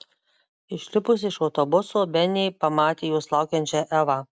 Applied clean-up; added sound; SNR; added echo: none; none; none; none.